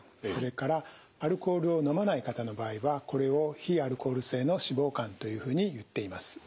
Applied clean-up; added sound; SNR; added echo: none; none; none; none.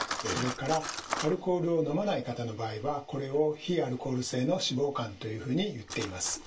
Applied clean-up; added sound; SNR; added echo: none; Cutlery, silverware; 11 dB; reverberation time 0.2 s.